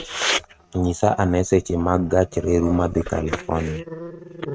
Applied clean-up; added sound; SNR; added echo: neural mask model RNNoise.